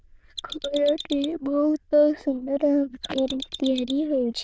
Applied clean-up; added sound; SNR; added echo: neural diffusion model UNIVERSE++.